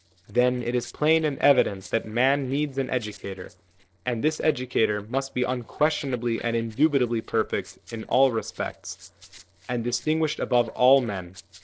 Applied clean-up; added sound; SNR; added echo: neural separator model SepFormer DNS4.